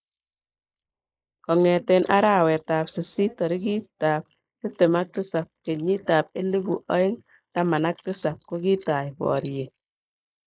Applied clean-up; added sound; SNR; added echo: neural mask model Resemble Enhance denoiser.